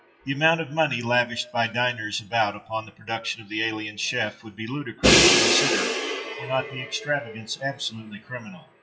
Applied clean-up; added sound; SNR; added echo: classical method WPE with log-MMSE.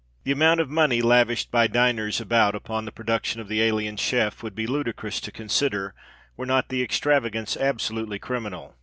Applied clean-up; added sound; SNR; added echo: none; none; none; none.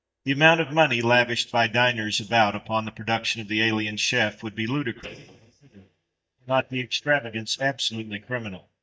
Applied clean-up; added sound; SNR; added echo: neural mask model DeepFilterNet 3.